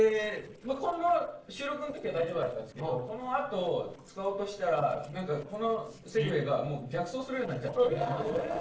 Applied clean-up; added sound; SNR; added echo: neural separator model SepFormer DNS4.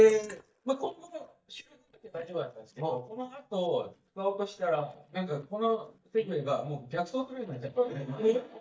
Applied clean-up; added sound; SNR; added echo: neural mask model DeepFilterNet 3.